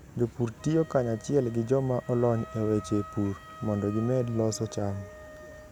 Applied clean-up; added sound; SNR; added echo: none; Wind instrument, woodwind instrument; 19 dB; none.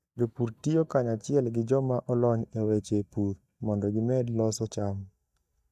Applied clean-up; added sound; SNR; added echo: neural mask model DeepFilterNet 3.